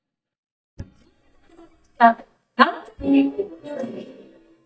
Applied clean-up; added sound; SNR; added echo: neural mask model DeepFilterNet 3.